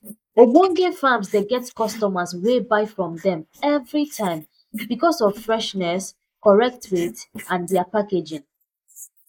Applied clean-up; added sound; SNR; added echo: neural mask model Resemble Enhance denoiser.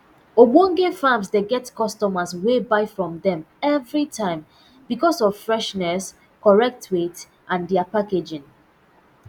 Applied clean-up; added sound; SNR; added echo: none; none; none; none.